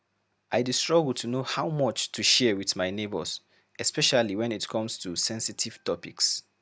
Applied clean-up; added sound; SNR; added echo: none; none; none; none.